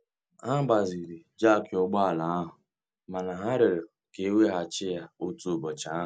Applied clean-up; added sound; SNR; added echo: none; none; none; none.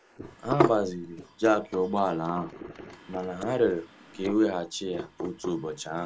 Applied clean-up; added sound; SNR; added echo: neural mask model Resemble Enhance denoiser.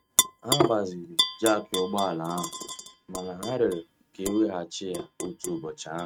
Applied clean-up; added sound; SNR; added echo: neural mask model RNNoise.